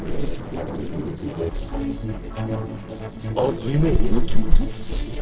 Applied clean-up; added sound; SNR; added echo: neural separator model SepFormer DNS4.